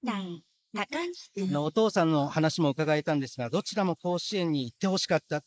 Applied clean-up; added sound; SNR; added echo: neural mask model Resemble Enhance denoiser.